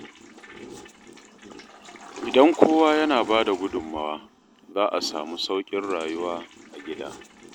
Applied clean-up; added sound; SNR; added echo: none; Toilet flush / Water; 16 dB; none.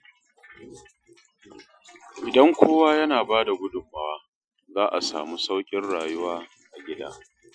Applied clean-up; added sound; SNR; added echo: classical method Wiener filter.